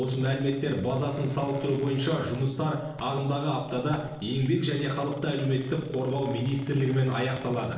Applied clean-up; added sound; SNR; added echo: neural separator model SepFormer DNS4.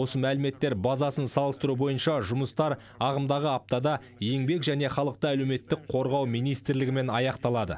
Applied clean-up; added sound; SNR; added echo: none; none; none; none.